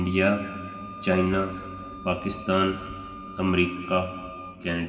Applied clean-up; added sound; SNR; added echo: none; Wind instrument, woodwind instrument; 14 dB; reverberation time 2.2 s.